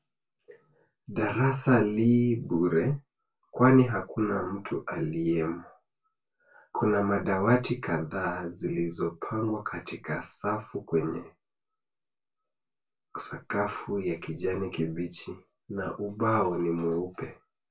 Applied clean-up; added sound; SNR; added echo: none; none; none; reverberation time 0.2 s.